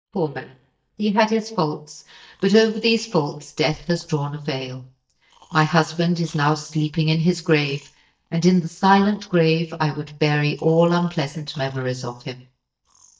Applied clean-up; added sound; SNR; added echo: neural mask model DeepFilterNet 3.